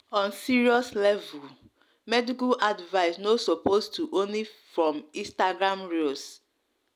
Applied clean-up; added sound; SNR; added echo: none; none; none; none.